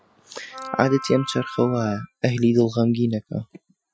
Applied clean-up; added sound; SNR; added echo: classical method Wiener filter.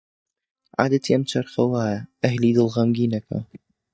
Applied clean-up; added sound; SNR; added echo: neural mask model DeepFilterNet 3.